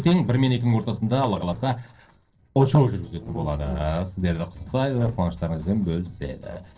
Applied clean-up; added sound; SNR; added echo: neural separator model SepFormer DNS4.